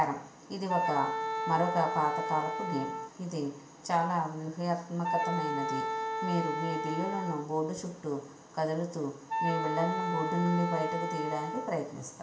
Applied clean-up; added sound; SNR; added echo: none; Wind instrument, woodwind instrument; 2 dB; reverberation time 1.0 s.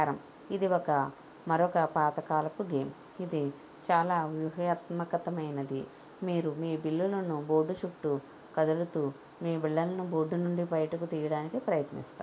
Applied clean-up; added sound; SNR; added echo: none; none; none; none.